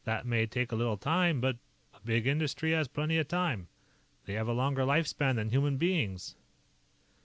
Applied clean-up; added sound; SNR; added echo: none; none; none; none.